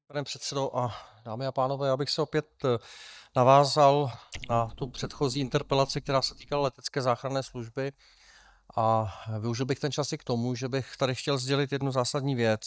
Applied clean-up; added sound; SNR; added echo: neural mask model DeepFilterNet 3.